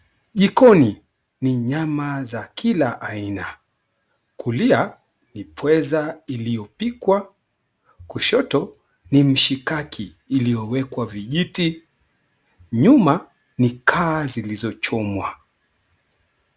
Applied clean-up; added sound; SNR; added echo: none; none; none; none.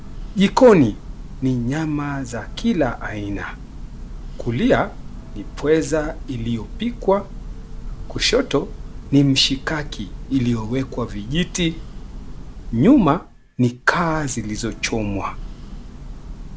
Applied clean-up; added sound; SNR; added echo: none; Church bell; 11 dB; none.